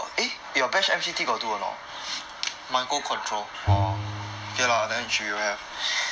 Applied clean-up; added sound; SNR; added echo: none; Bowed string instrument; 3 dB; none.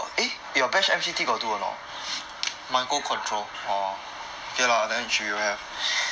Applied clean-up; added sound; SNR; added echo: none; none; none; none.